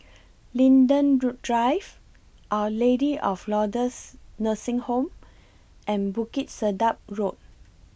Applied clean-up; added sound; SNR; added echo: none; none; none; none.